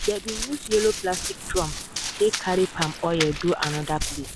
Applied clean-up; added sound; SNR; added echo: none; Run; 6 dB; none.